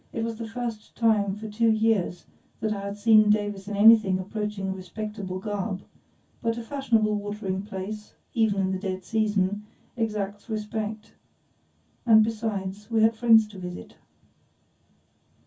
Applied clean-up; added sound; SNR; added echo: none; none; none; reverberation time 0.1 s.